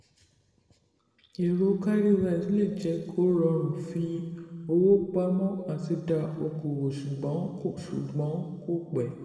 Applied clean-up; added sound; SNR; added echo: none; none; none; reverberation time 2.0 s.